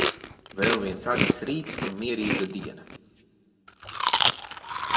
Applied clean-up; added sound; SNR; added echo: none; Chewing, mastication; -5 dB; reverberation time 1.5 s.